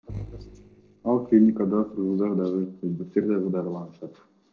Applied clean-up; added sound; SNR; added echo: neural separator model SepFormer DNS4.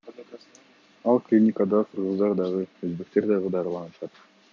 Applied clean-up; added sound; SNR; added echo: none; none; none; none.